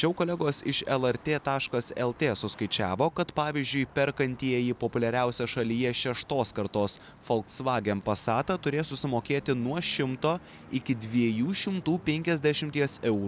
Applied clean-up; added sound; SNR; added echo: none; none; none; none.